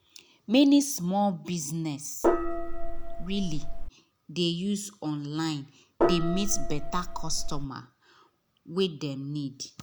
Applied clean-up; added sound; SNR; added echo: none; Gong; -4 dB; none.